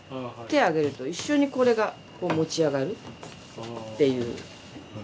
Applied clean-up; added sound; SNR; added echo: none; none; none; none.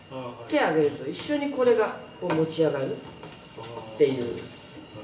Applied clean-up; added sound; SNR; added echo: none; none; none; reverberation time 0.7 s.